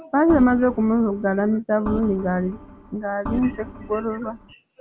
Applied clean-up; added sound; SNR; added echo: none; Organ; 12 dB; none.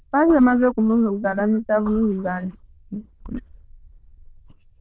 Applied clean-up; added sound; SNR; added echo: neural diffusion model UNIVERSE++.